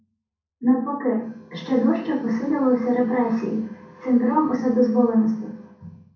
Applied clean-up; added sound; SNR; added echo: none; none; none; reverberation time 0.6 s.